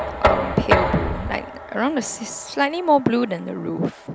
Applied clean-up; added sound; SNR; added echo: none; Knock; 2 dB; none.